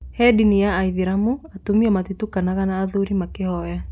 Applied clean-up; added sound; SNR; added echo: none; none; none; none.